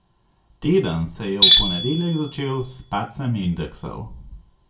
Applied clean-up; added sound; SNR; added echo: none; Tools; -3 dB; reverberation time 0.2 s.